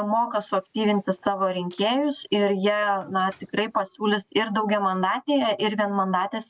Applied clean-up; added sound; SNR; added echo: none; none; none; none.